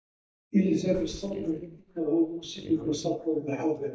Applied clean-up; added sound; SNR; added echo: neural mask model DeepFilterNet 3.